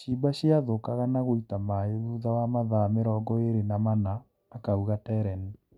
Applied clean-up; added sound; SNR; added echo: none; none; none; none.